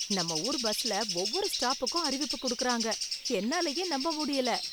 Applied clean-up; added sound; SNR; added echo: none; Bird; 2 dB; none.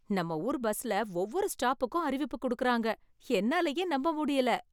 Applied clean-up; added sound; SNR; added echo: none; none; none; none.